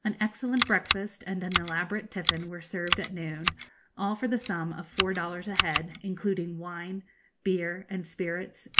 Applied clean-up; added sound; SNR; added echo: none; Scissors; 2 dB; none.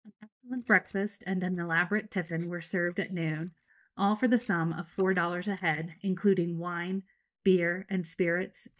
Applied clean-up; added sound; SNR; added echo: neural mask model DeepFilterNet 3.